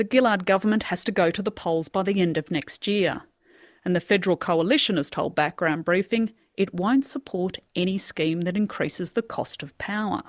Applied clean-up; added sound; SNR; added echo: none; none; none; none.